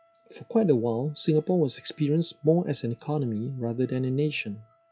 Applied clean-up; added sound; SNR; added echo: classical method log-MMSE.